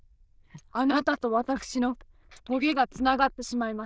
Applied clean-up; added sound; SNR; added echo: neural diffusion model UNIVERSE++.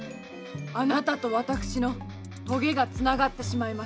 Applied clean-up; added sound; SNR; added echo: none; Electric guitar; 18 dB; none.